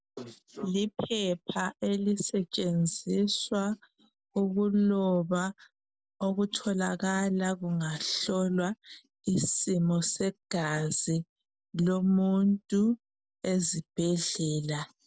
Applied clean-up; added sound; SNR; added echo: none; none; none; none.